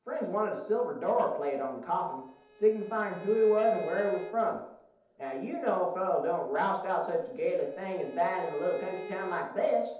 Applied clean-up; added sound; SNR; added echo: none; Bowed string instrument; 17 dB; reverberation time 2.2 s.